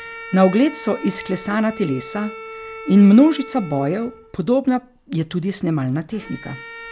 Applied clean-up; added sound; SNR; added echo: none; Bowed string instrument; 17 dB; none.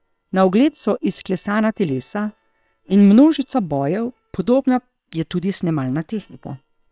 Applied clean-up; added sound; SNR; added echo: neural separator model SepFormer WHAM!.